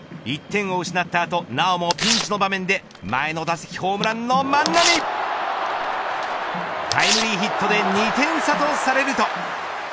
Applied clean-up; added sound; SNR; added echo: none; Tearing; 7 dB; none.